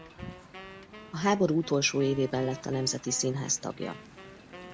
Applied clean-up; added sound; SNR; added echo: none; Wind + Wind instrument, woodwind instrument; 16 dB; none.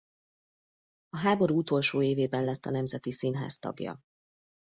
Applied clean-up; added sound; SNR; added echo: none; none; none; none.